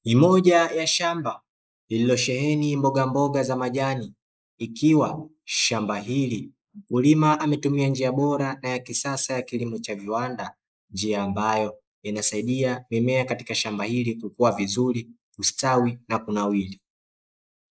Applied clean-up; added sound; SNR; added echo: neural mask model Resemble Enhance denoiser.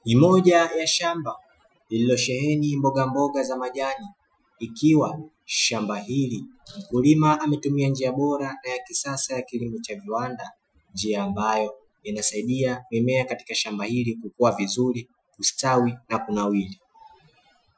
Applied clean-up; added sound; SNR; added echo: classical method Wiener filter.